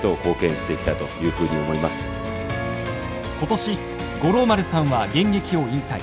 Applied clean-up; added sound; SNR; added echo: none; none; none; none.